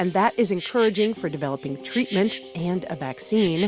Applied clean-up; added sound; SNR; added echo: none; Insect; 13 dB; none.